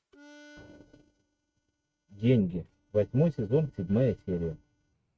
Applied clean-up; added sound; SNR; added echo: neural mask model RNNoise.